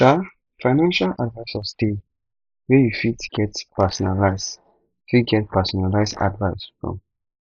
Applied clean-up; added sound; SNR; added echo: neural mask model Resemble Enhance denoiser.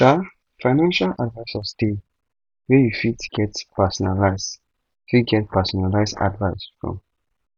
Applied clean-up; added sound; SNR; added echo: none; none; none; none.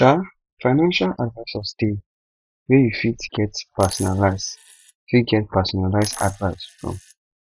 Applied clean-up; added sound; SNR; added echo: classical method Wiener filter.